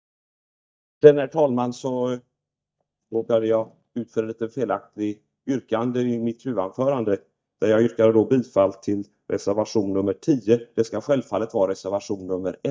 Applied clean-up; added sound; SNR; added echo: neural mask model DeepFilterNet 3.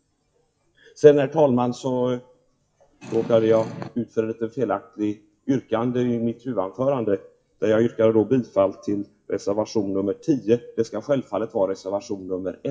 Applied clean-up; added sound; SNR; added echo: classical method WPE with log-MMSE.